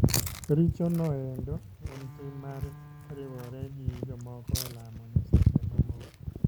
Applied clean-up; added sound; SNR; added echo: none; Chewing, mastication + Bowed string instrument; 14 dB; none.